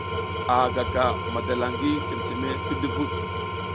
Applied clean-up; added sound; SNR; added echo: none; Engine / Tools; 1 dB; none.